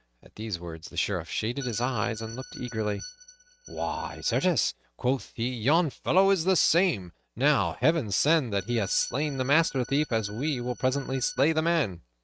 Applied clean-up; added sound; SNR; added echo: neural mask model RNNoise.